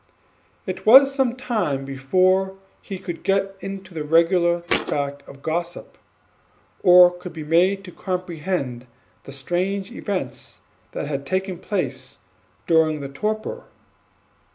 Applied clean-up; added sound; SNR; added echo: none; Thump, thud; 3 dB; none.